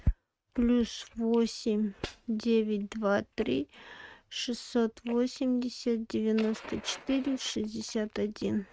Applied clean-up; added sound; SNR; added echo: neural mask model RNNoise.